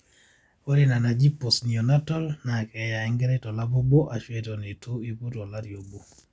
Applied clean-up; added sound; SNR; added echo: none; none; none; none.